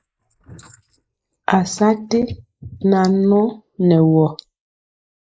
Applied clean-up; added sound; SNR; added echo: neural mask model Resemble Enhance denoiser.